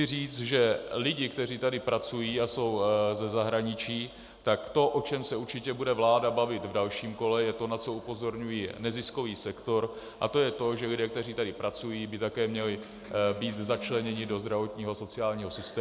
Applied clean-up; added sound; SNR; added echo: none; Electric guitar; 14 dB; none.